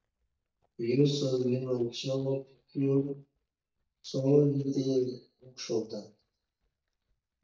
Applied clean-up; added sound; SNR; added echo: neural mask model DeepFilterNet 3.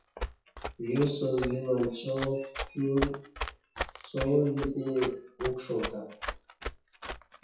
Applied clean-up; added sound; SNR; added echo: classical method WPE with log-MMSE.